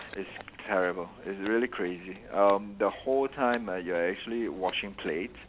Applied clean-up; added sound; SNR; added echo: none; Scissors; 19 dB; none.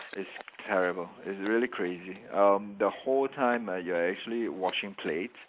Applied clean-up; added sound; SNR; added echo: neural mask model Resemble Enhance denoiser.